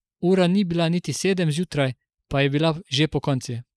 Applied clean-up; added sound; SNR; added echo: neural mask model Resemble Enhance denoiser.